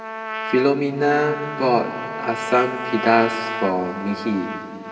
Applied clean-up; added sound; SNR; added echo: none; Trumpet; 8 dB; reverberation time 2.5 s.